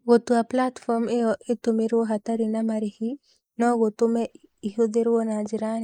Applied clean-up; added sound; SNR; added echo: neural mask model Resemble Enhance denoiser.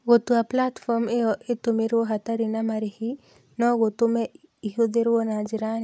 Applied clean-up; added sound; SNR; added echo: none; none; none; none.